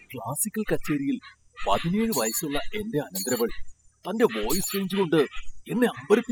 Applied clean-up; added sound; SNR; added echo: classical method spectral subtraction.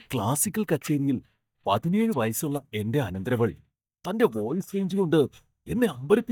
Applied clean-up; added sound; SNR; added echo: neural mask model DeepFilterNet 3.